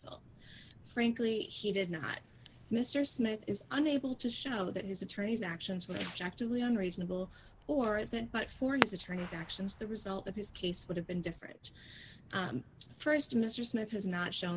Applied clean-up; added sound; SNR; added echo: none; Fireworks; 12 dB; none.